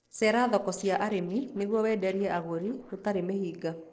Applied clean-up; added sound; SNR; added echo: neural separator model SepFormer DNS4.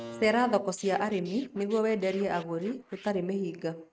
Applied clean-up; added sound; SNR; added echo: neural mask model RNNoise.